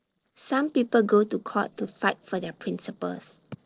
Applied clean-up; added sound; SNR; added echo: neural separator model SepFormer DNS4.